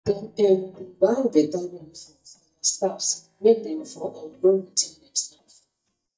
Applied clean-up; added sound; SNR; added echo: neural mask model DeepFilterNet 3.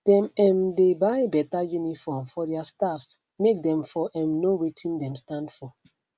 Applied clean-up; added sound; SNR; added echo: none; none; none; none.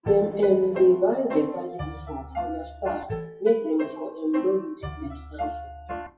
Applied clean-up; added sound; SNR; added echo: classical method WPE with log-MMSE.